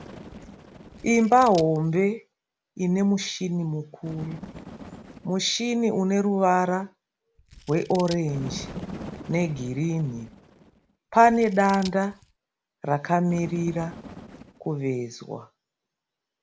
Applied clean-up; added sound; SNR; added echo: none; Bird + Scissors; 18 dB; none.